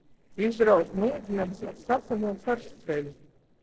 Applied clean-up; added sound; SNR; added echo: neural separator model SepFormer DNS4.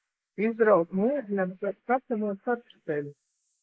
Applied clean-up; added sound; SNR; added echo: neural mask model Resemble Enhance denoiser.